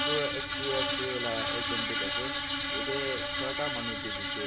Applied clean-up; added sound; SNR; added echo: none; Screech; -5 dB; reverberation time 0.8 s.